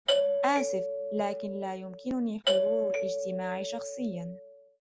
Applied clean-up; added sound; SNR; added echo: none; Doorbell; -3 dB; none.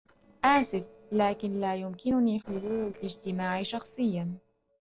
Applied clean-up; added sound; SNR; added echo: neural separator model SepFormer DNS4.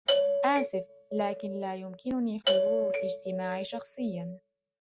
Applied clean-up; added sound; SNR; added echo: neural mask model RNNoise.